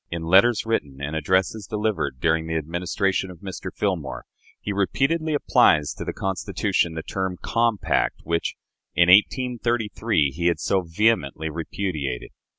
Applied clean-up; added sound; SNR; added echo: none; none; none; none.